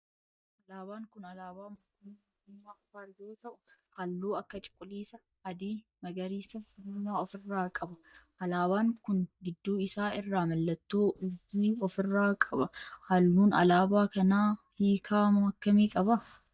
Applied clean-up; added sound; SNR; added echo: neural mask model DeepFilterNet 3.